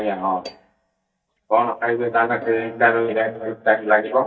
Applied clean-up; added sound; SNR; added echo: neural mask model DeepFilterNet 3.